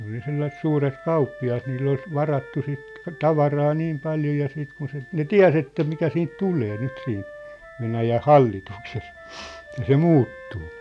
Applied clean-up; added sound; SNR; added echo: none; Wind instrument, woodwind instrument + Wind instrument, woodwind instrument; 19 dB; none.